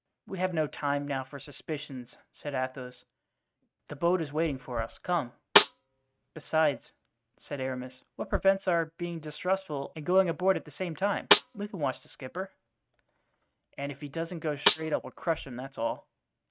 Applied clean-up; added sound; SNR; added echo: neural mask model RNNoise.